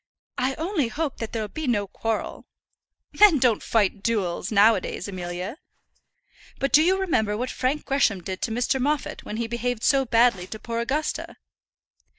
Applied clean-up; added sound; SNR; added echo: neural mask model DeepFilterNet 3.